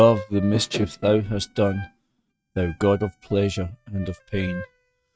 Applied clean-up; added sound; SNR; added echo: neural mask model RNNoise.